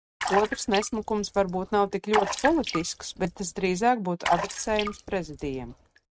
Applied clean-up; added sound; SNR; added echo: neural mask model RNNoise.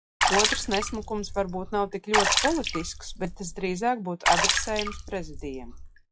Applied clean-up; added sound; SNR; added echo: classical method log-MMSE.